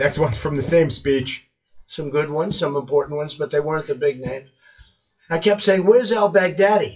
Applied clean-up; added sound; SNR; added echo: classical method WPE with log-MMSE.